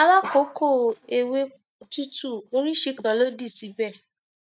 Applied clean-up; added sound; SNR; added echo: neural mask model DeepFilterNet 3.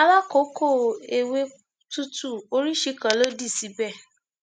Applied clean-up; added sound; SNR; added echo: none; none; none; none.